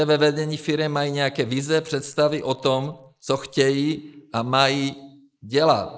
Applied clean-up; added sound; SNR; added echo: neural mask model Resemble Enhance denoiser.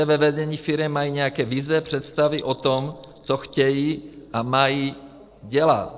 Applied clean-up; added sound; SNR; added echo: neural separator model SepFormer DNS4.